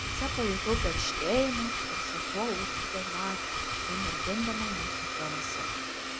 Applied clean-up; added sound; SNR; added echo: none; Domestic sounds, home sounds; -2 dB; none.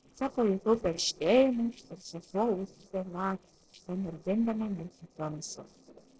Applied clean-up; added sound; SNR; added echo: neural separator model SepFormer DNS4.